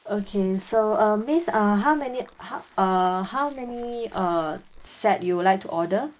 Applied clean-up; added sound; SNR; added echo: neural mask model Resemble Enhance denoiser.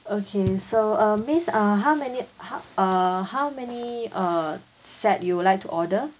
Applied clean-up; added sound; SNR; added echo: none; none; none; none.